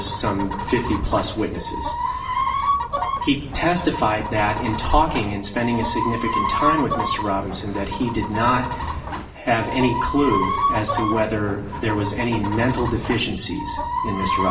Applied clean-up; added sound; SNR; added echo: none; Chicken, rooster; 3 dB; reverberation time 0.7 s.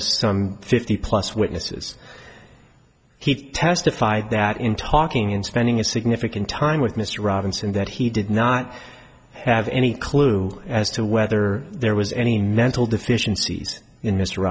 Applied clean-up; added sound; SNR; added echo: none; none; none; none.